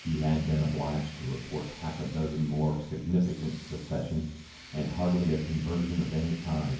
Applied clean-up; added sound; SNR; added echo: none; Tools; 18 dB; reverberation time 0.9 s.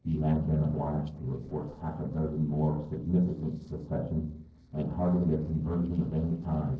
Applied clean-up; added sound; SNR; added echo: neural separator model SepFormer DNS4.